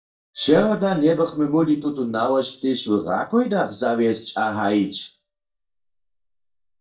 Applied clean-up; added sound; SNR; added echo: neural mask model DeepFilterNet 3.